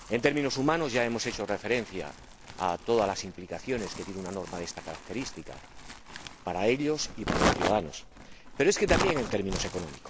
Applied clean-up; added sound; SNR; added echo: none; Crumpling, crinkling; 6 dB; none.